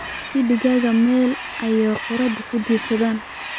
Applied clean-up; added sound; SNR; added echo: none; Train; 12 dB; none.